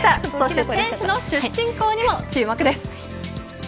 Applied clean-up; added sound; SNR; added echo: none; none; none; none.